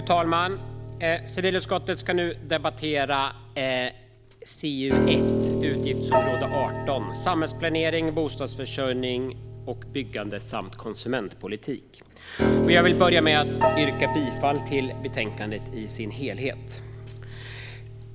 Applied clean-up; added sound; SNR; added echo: none; Piano; 2 dB; none.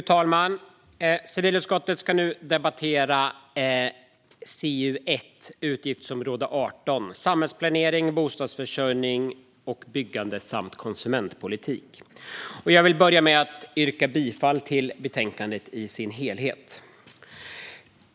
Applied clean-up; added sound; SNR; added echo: none; none; none; none.